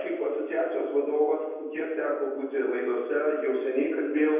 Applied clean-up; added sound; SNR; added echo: none; none; none; reverberation time 1.1 s.